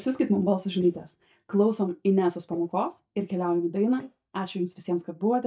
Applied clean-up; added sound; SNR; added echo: neural mask model DeepFilterNet 3.